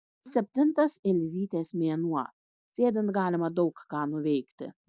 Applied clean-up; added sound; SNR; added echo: none; none; none; none.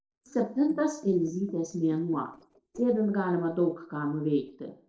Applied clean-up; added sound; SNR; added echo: neural separator model SepFormer DNS4.